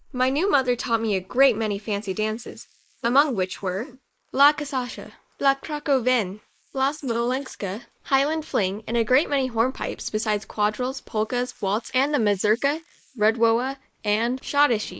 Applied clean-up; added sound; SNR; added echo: neural mask model Resemble Enhance denoiser.